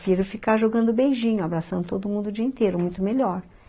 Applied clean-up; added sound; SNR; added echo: none; none; none; none.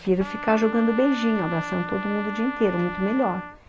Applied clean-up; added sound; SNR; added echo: none; Trumpet; 9 dB; none.